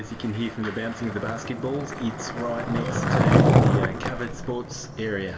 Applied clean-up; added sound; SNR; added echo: none; Skateboard; -5 dB; reverberation time 1.6 s.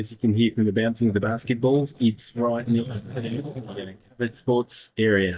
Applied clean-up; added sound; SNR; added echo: neural mask model DeepFilterNet 3.